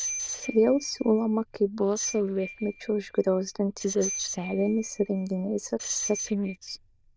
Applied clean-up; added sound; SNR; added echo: neural diffusion model UNIVERSE++.